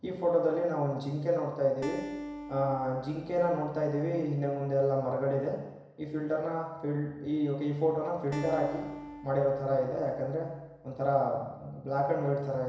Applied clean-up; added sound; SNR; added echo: none; Acoustic guitar; 14 dB; reverberation time 1.0 s.